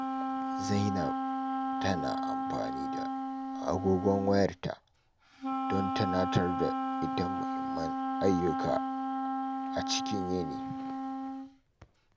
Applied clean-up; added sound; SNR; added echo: none; Wind instrument, woodwind instrument; 0 dB; none.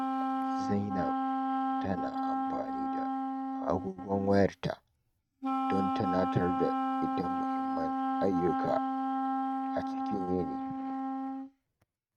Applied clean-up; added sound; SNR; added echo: neural mask model RNNoise.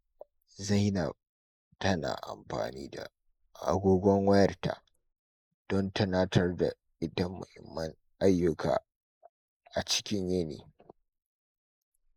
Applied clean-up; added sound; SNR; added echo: neural mask model Resemble Enhance denoiser.